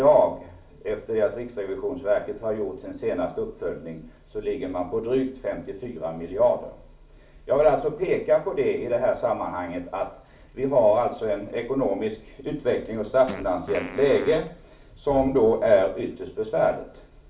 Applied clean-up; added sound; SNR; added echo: none; Fart; 16 dB; reverberation time 0.4 s.